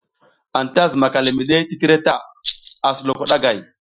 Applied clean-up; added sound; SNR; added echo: classical method Wiener filter.